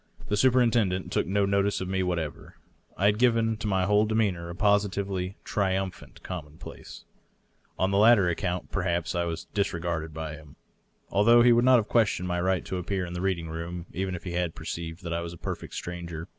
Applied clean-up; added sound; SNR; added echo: none; none; none; none.